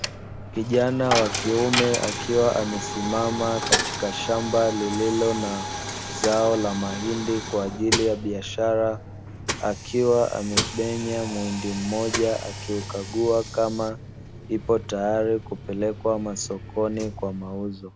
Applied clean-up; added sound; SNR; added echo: none; Coin (dropping); 6 dB; none.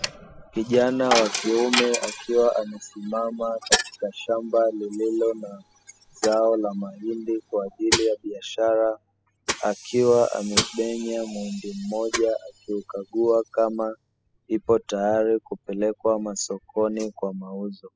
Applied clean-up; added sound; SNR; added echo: classical method spectral subtraction.